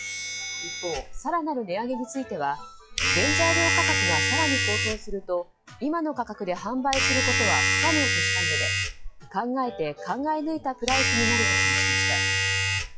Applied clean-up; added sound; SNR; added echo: classical method log-MMSE.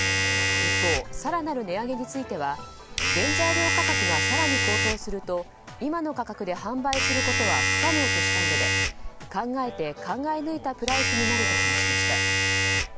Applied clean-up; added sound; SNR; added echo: none; Domestic sounds, home sounds; -4 dB; none.